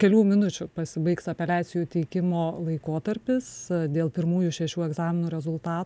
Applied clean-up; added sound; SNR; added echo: none; none; none; none.